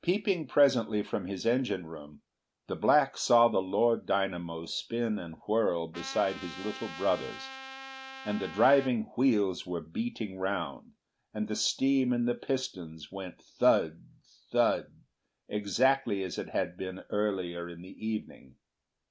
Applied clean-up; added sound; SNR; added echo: none; Trumpet; 14 dB; none.